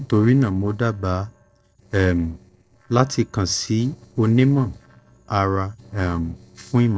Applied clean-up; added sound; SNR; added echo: neural separator model SepFormer DNS4.